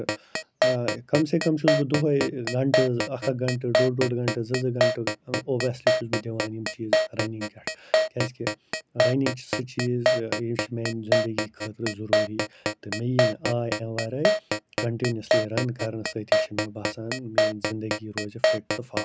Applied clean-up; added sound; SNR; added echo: none; Keyboard (musical); -2 dB; none.